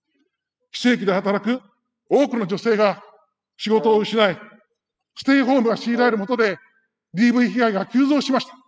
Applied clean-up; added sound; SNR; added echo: classical method spectral subtraction.